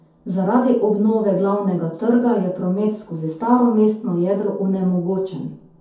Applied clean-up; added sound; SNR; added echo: none; none; none; reverberation time 0.6 s.